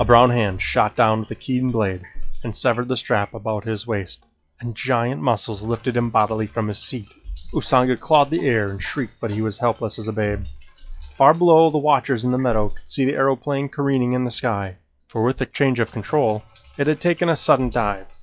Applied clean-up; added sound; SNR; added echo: classical method log-MMSE.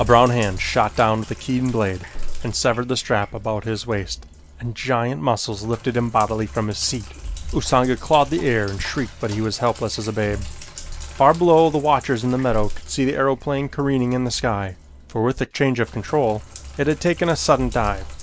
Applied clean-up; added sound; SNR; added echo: none; Sink (filling or washing); 11 dB; none.